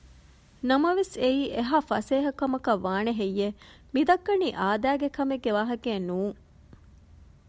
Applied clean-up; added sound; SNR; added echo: none; none; none; none.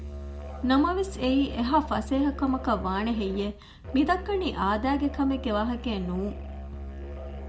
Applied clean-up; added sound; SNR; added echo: none; Musical instrument; 10 dB; reverberation time 0.3 s.